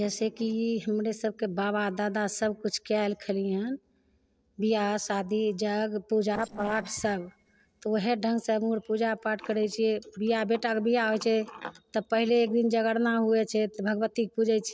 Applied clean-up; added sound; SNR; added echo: neural separator model SepFormer DNS4.